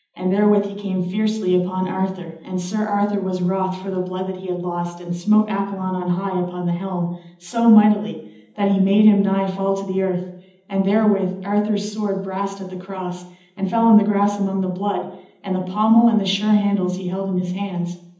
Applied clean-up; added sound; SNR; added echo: none; none; none; reverberation time 0.8 s.